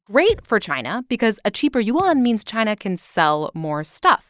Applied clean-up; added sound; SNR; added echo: neural mask model DeepFilterNet 3.